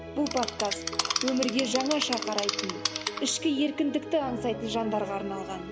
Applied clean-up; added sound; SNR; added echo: none; Insect; 4 dB; none.